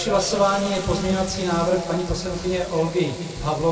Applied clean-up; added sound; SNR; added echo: none; Frying (food); 17 dB; reverberation time 2.2 s.